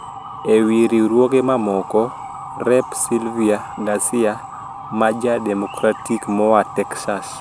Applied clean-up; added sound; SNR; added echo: none; Motor vehicle (road) / Siren; 13 dB; none.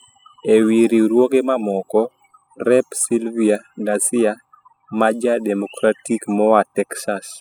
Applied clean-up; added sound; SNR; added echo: classical method spectral subtraction.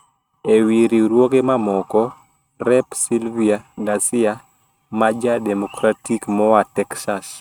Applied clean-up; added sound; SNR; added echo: neural mask model RNNoise.